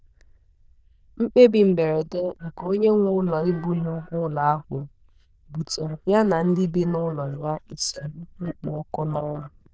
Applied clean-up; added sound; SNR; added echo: neural diffusion model UNIVERSE++.